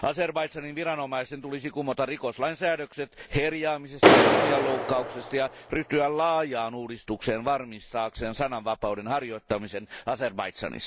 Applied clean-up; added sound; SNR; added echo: none; Clapping; -4 dB; none.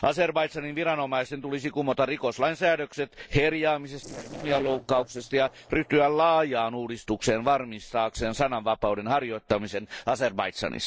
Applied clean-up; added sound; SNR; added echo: neural separator model SepFormer DNS4.